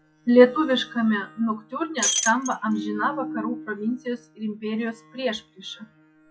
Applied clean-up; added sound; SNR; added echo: classical method log-MMSE.